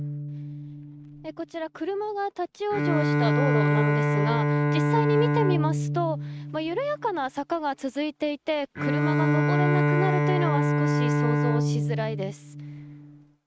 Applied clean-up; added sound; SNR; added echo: neural mask model RNNoise.